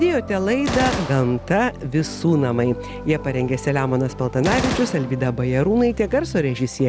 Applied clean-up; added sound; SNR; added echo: none; Gunshot, gunfire; 11 dB; none.